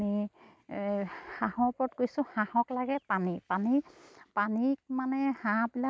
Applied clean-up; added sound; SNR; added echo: none; none; none; none.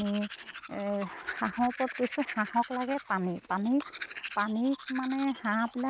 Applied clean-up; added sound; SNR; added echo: none; Domestic sounds, home sounds; 11 dB; none.